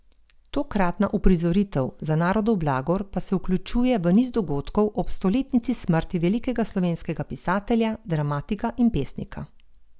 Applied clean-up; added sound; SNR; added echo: none; none; none; none.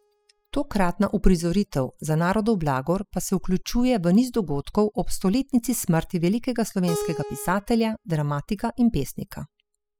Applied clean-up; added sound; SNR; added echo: classical method spectral subtraction.